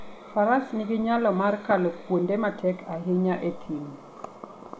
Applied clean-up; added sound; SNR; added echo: none; none; none; none.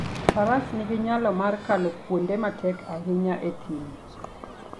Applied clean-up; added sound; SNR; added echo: none; Crowd / Fireworks; 8 dB; none.